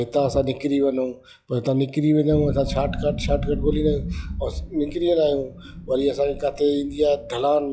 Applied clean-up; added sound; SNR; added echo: classical method log-MMSE.